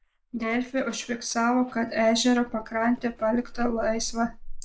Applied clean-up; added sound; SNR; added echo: neural mask model Resemble Enhance denoiser.